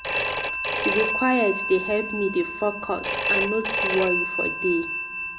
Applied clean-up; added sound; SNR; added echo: none; Telephone; 1 dB; reverberation time 1.5 s.